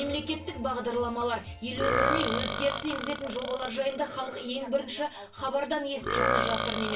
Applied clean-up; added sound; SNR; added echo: none; Burping, eructation; 1 dB; reverberation time 0.3 s.